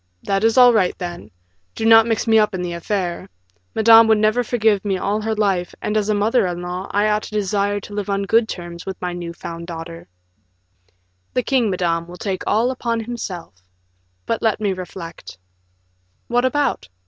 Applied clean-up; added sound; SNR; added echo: none; none; none; none.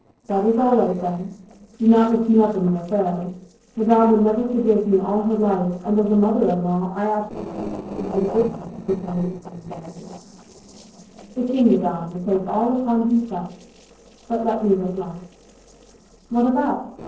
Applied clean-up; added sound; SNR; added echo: neural separator model SepFormer DNS4.